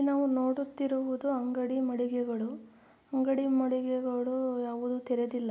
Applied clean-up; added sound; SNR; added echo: none; none; none; none.